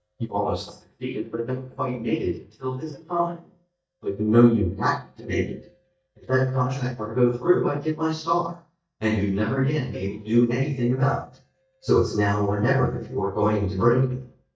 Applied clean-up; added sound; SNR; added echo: neural mask model DeepFilterNet 3.